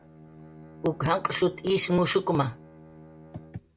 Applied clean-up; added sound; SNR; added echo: none; Bowed string instrument; 20 dB; none.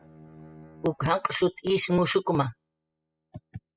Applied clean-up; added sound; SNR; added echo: classical method spectral subtraction.